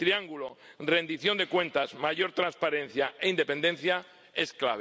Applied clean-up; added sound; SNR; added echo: none; none; none; none.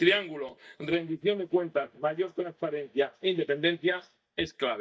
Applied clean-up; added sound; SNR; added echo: neural mask model DeepFilterNet 3.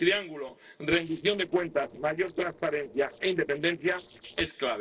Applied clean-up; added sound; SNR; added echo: neural separator model SepFormer DNS4.